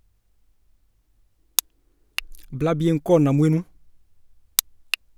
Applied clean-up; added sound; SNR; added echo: none; none; none; none.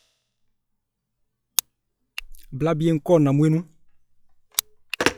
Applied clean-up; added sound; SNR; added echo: classical method log-MMSE.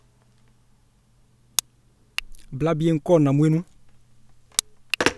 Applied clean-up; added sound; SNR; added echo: none; Telephone; 11 dB; none.